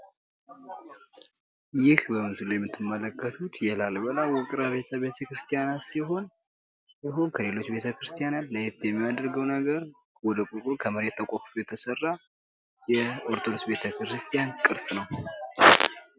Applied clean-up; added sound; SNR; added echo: none; none; none; none.